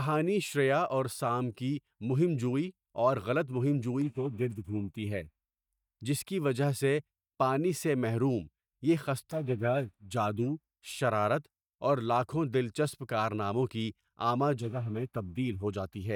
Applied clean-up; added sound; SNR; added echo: neural mask model DeepFilterNet 3.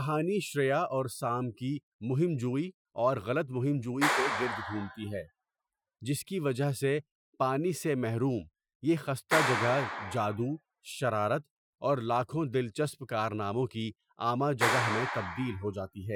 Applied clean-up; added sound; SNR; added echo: classical method Wiener filter.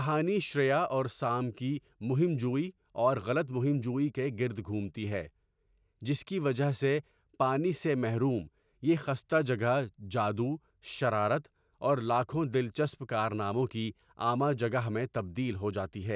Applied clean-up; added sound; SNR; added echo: none; none; none; none.